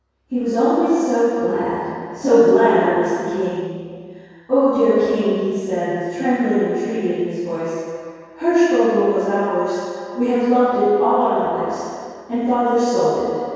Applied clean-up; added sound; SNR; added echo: none; none; none; reverberation time 2.2 s.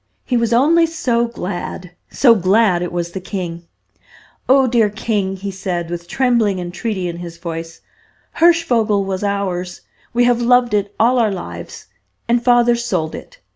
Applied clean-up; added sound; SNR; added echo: none; none; none; none.